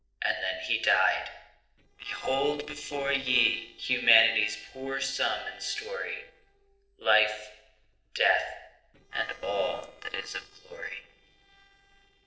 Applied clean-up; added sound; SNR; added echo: neural separator model SepFormer DNS4.